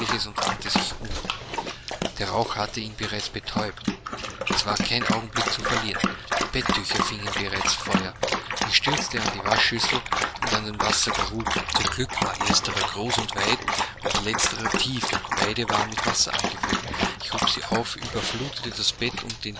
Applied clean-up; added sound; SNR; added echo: none; Dog; -1 dB; none.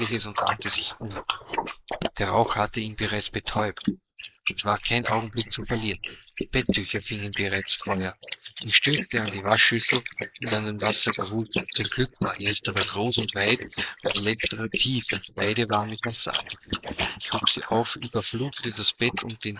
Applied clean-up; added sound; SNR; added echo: neural mask model Resemble Enhance denoiser.